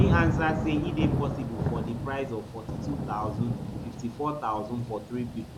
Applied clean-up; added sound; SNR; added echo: none; Thunder / Rain; -1 dB; none.